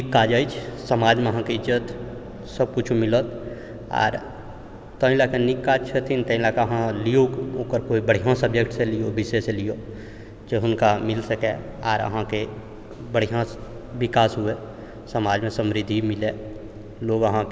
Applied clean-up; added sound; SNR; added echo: none; none; none; none.